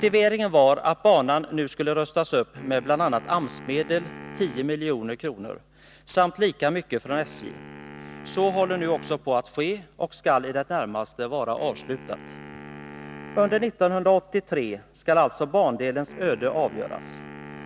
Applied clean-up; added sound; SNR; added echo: none; Wind instrument, woodwind instrument; 19 dB; none.